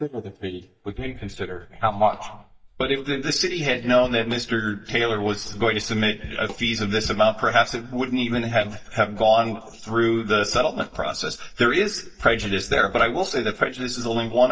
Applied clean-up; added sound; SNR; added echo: neural mask model DeepFilterNet 3.